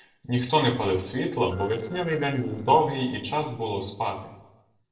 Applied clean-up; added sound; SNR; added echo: neural separator model SepFormer DNS4.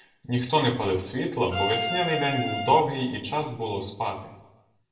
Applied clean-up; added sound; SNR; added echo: none; Bowed string instrument; 2 dB; reverberation time 0.7 s.